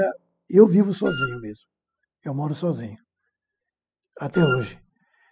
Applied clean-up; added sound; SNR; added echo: classical method spectral subtraction.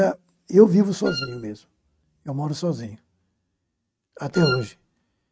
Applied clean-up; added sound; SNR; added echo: neural mask model RNNoise.